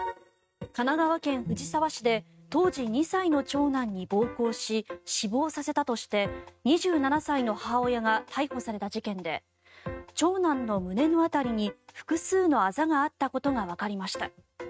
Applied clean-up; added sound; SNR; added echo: neural mask model RNNoise.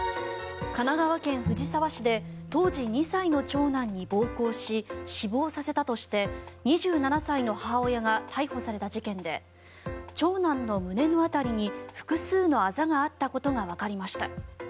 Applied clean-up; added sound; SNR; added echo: none; Bowed string instrument; 10 dB; none.